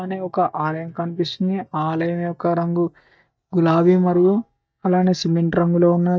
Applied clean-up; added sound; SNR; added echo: neural mask model DeepFilterNet 3.